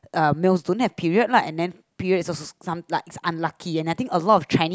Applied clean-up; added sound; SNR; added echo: none; none; none; none.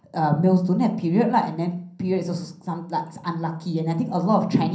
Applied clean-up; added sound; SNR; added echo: none; none; none; reverberation time 0.6 s.